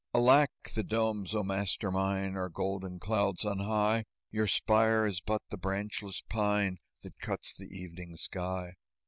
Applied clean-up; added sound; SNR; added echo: none; none; none; none.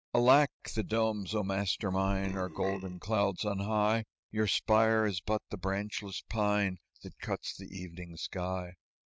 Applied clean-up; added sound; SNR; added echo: neural mask model RNNoise.